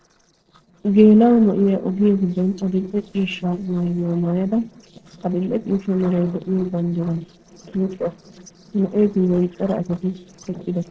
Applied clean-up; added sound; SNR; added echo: neural separator model SepFormer DNS4.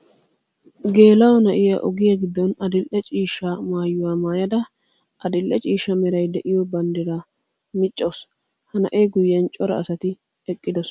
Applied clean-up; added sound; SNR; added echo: none; none; none; none.